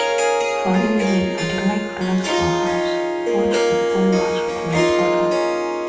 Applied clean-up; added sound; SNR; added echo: none; Harp; -4 dB; reverberation time 0.5 s.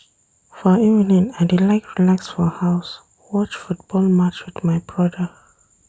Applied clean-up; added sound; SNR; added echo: none; none; none; none.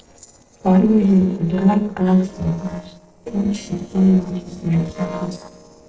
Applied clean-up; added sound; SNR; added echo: neural separator model SepFormer DNS4.